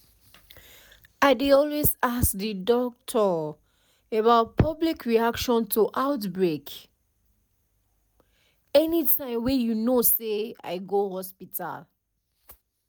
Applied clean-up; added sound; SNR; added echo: none; none; none; none.